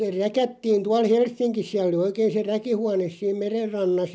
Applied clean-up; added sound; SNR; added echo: none; none; none; none.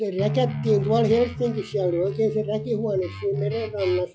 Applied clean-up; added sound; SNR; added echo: classical method log-MMSE.